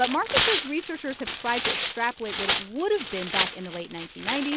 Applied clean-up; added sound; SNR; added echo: none; Tearing; -1 dB; none.